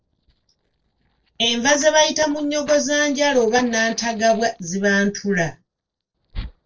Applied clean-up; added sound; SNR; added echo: neural separator model SepFormer DNS4.